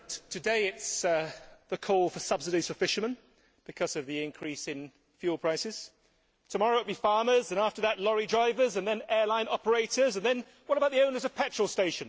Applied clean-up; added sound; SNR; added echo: none; none; none; none.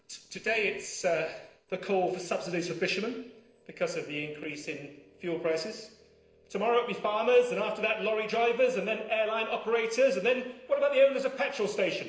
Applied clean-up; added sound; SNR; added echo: neural separator model SepFormer DNS4.